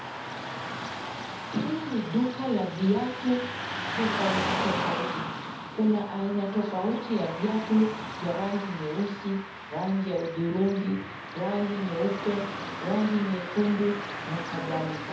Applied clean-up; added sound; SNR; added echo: none; Car passing by / Traffic noise, roadway noise; 6 dB; reverberation time 0.6 s.